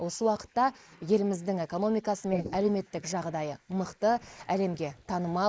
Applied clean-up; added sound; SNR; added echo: neural mask model Resemble Enhance denoiser.